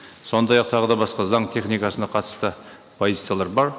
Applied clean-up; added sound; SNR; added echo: none; none; none; none.